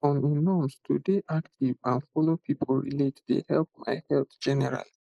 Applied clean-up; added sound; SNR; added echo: neural mask model Resemble Enhance denoiser.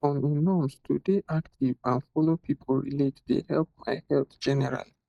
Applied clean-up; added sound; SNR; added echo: neural mask model DeepFilterNet 3.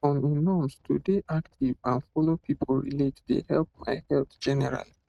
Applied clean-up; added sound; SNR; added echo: neural mask model RNNoise.